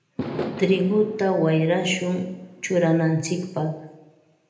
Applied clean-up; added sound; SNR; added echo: none; Fireworks; 12 dB; reverberation time 0.8 s.